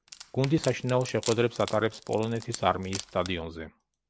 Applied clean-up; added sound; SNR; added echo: none; Wood; 14 dB; none.